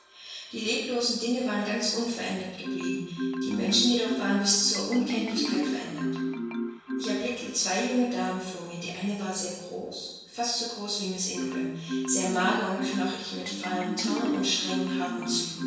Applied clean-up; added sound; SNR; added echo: none; Marimba, xylophone; 4 dB; reverberation time 1.0 s.